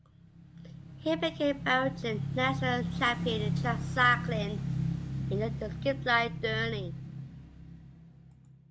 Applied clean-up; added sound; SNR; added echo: none; Motorcycle / Engine; 3 dB; none.